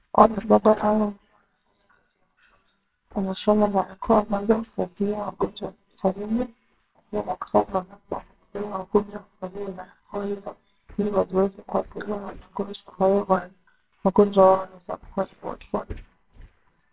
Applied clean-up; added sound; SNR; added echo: neural separator model SepFormer WHAMR!.